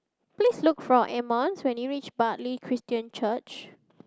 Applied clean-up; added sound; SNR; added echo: none; none; none; none.